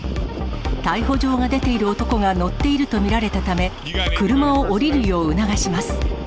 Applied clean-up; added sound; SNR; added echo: none; none; none; none.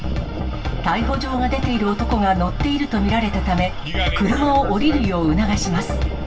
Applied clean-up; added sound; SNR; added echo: none; Cough; 13 dB; reverberation time 0.2 s.